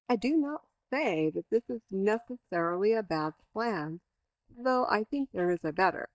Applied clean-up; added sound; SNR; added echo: neural mask model DeepFilterNet 3.